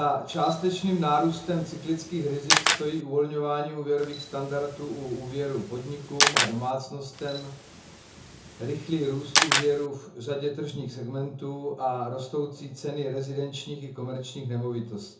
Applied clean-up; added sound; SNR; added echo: none; Camera; 0 dB; reverberation time 0.6 s.